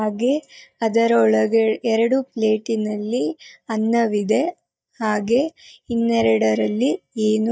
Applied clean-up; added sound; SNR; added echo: neural mask model DeepFilterNet 3.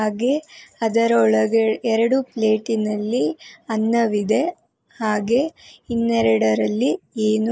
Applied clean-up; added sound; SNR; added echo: neural mask model Resemble Enhance denoiser.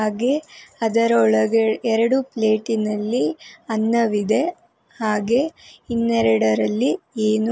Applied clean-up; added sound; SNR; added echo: none; none; none; none.